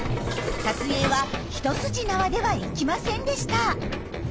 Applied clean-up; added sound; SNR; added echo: none; Dishes, pots, and pans; 12 dB; none.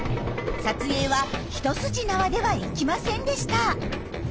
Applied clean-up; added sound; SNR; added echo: none; none; none; none.